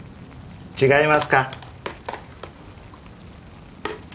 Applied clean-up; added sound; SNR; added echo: none; none; none; none.